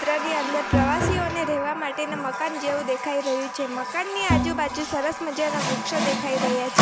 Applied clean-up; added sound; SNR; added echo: none; Bowed string instrument + Water tap, faucet; 0 dB; none.